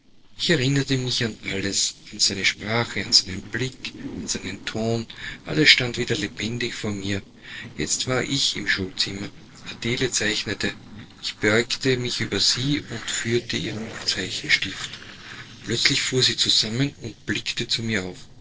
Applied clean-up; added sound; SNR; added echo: neural separator model SepFormer DNS4.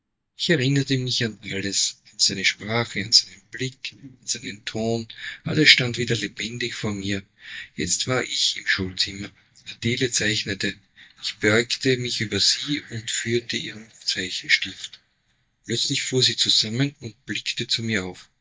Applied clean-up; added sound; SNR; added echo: neural mask model DeepFilterNet 3.